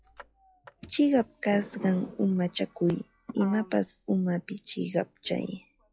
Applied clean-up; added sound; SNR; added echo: classical method log-MMSE.